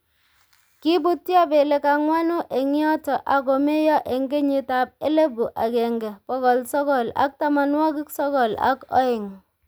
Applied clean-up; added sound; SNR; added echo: none; none; none; none.